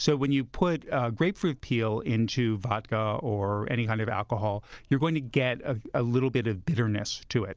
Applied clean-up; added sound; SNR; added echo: none; none; none; none.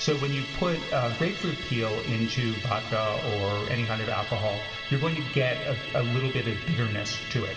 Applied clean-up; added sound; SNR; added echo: none; Musical instrument; 8 dB; reverberation time 2.3 s.